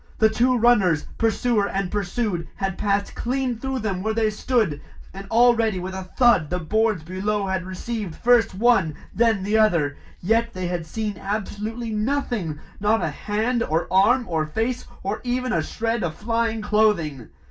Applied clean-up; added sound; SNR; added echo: none; none; none; reverberation time 0.2 s.